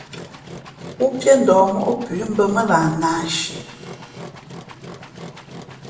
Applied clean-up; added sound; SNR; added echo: none; Engine; 16 dB; reverberation time 0.8 s.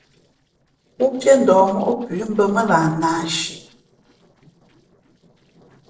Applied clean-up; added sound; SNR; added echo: neural separator model SepFormer DNS4.